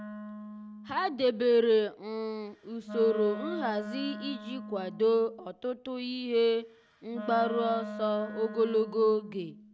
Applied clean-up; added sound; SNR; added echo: none; Wind instrument, woodwind instrument; 12 dB; none.